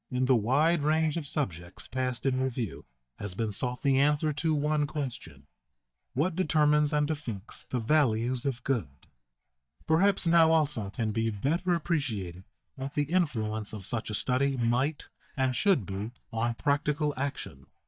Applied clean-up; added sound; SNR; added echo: neural mask model DeepFilterNet 3.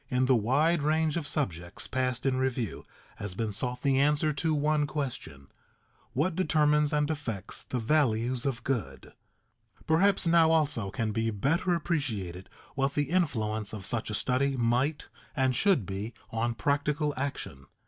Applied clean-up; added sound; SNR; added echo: none; none; none; none.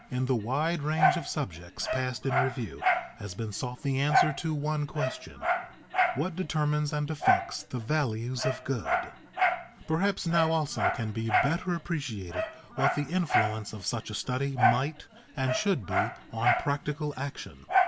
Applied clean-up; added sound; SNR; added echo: none; Dog; 1 dB; none.